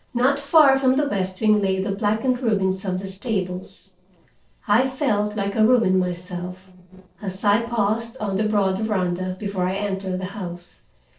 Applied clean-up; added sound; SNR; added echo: neural separator model SepFormer DNS4.